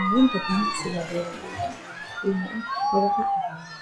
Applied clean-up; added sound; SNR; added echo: classical method log-MMSE.